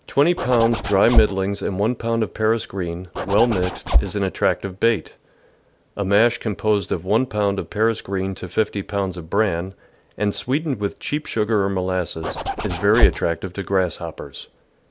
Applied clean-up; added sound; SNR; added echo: none; Zipper (clothing); -1 dB; none.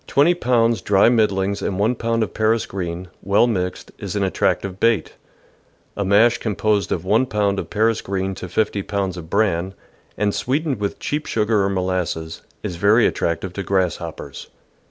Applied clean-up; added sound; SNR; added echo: none; none; none; none.